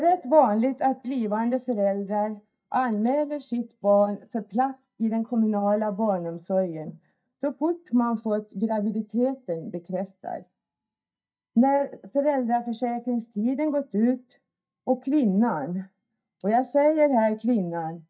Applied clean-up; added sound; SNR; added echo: neural mask model DeepFilterNet 3.